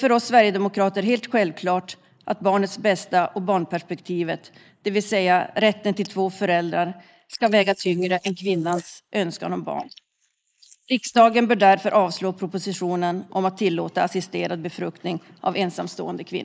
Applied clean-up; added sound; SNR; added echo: neural mask model Resemble Enhance denoiser.